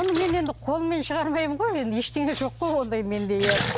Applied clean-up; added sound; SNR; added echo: none; Splash, splatter; 8 dB; none.